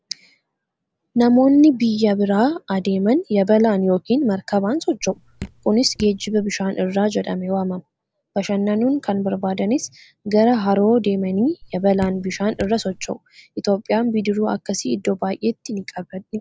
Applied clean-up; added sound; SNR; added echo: none; Drip; 18 dB; none.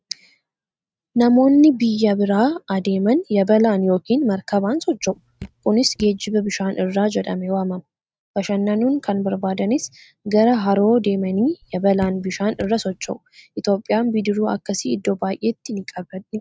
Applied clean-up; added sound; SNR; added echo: neural mask model RNNoise.